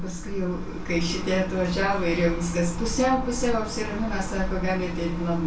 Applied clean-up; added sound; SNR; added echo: none; none; none; reverberation time 0.2 s.